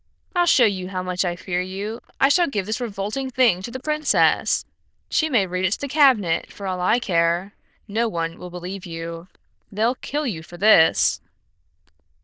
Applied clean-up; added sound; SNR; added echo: neural diffusion model UNIVERSE++.